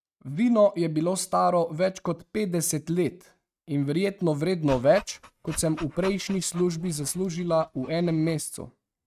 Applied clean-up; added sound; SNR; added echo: neural mask model RNNoise.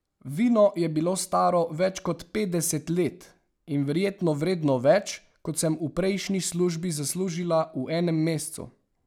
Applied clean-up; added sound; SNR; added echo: none; none; none; none.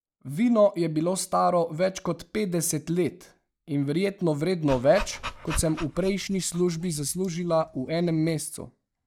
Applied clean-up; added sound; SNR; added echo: neural mask model DeepFilterNet 3.